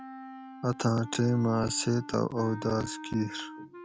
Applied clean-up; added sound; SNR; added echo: none; Wind instrument, woodwind instrument; 14 dB; none.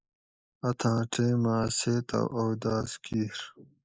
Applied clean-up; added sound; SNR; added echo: neural mask model Resemble Enhance denoiser.